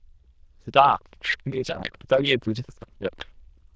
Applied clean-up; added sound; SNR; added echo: neural diffusion model UNIVERSE++.